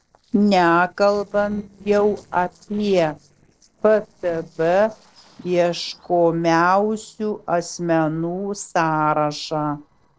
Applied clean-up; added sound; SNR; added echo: neural separator model SepFormer DNS4.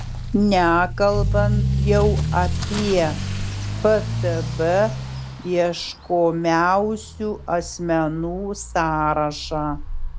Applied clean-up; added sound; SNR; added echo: none; Accelerating, revving, vroom / Motor vehicle (road); 4 dB; none.